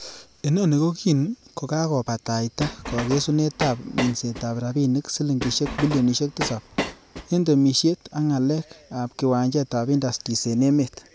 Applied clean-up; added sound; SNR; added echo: none; Train; 8 dB; none.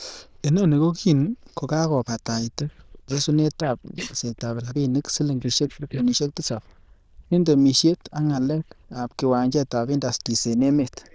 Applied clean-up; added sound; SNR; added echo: neural diffusion model UNIVERSE++.